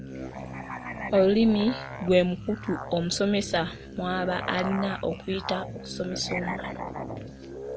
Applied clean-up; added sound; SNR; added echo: none; Musical instrument; 9 dB; none.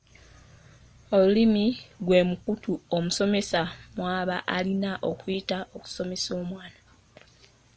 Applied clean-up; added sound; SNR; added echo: none; none; none; none.